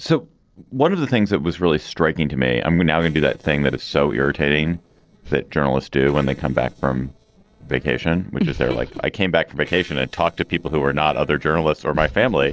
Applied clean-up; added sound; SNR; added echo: neural separator model SepFormer DNS4.